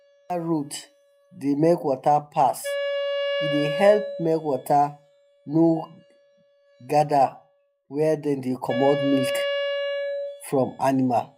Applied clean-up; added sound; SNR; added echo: classical method log-MMSE.